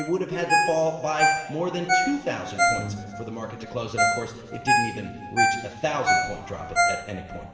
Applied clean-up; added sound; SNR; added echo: none; Ringtone; -4 dB; reverberation time 2.2 s.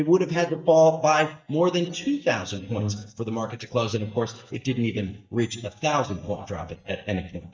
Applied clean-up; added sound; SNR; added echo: neural mask model DeepFilterNet 3.